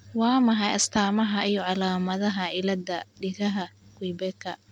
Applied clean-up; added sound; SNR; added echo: none; none; none; none.